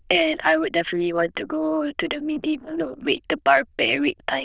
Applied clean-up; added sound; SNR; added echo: neural diffusion model UNIVERSE++.